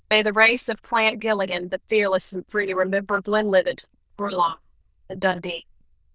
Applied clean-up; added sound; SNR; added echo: neural diffusion model UNIVERSE++.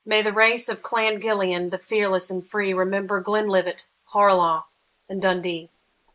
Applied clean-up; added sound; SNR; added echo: neural mask model Resemble Enhance denoiser.